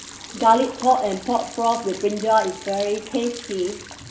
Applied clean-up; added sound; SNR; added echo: none; Liquid; 16 dB; reverberation time 0.6 s.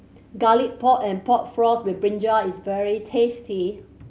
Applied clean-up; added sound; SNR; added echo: none; none; none; none.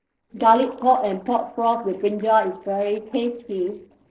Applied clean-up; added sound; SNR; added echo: neural separator model SepFormer DNS4.